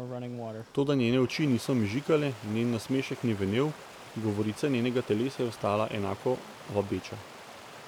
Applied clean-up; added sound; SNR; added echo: none; Stream; 15 dB; none.